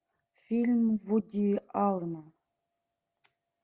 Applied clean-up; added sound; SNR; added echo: none; none; none; none.